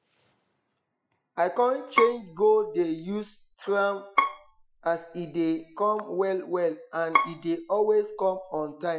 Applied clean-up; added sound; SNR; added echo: classical method Wiener filter.